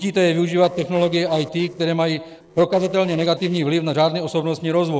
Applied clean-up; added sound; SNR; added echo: neural separator model SepFormer DNS4.